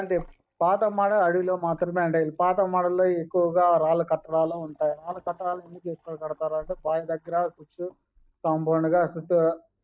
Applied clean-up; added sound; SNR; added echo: neural mask model DeepFilterNet 3.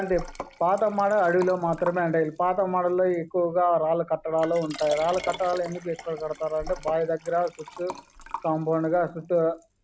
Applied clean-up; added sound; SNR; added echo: none; Liquid; 16 dB; none.